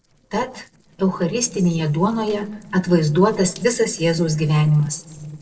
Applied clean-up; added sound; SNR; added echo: neural separator model SepFormer DNS4.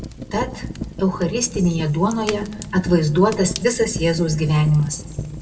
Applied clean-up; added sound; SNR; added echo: none; Fire; 12 dB; reverberation time 1.4 s.